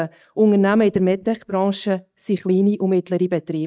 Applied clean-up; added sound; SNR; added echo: neural mask model DeepFilterNet 3.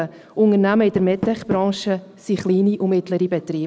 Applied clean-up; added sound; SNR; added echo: none; Door; 16 dB; none.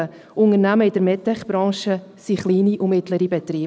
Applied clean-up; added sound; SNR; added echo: none; none; none; none.